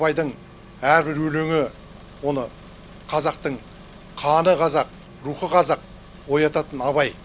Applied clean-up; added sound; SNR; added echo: none; Engine; 20 dB; none.